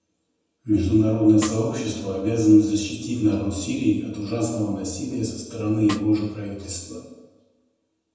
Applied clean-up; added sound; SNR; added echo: none; Snare drum; 17 dB; reverberation time 1.1 s.